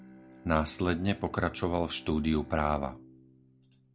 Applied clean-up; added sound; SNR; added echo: none; Bowed string instrument; 19 dB; none.